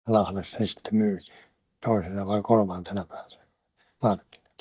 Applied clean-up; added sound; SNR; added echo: neural mask model DeepFilterNet 3.